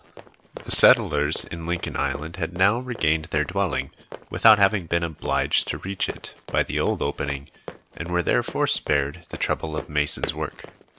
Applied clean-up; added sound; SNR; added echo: none; Run; 17 dB; none.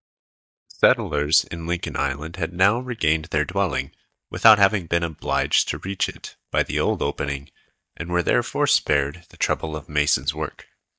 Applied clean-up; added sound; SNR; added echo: neural mask model DeepFilterNet 3.